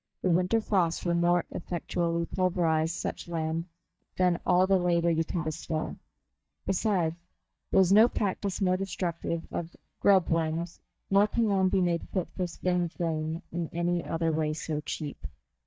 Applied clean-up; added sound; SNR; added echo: neural mask model DeepFilterNet 3.